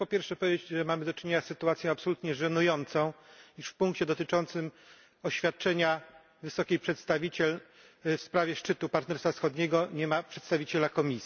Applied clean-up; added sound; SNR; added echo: none; none; none; none.